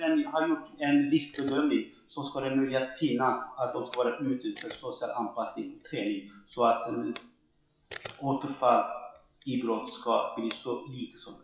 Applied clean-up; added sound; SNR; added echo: classical method WPE with log-MMSE.